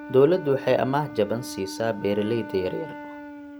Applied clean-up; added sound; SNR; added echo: none; Wind instrument, woodwind instrument; 13 dB; none.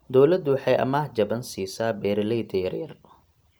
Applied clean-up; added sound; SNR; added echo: none; none; none; none.